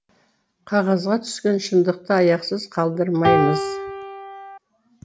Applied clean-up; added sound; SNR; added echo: none; Piano; 0 dB; none.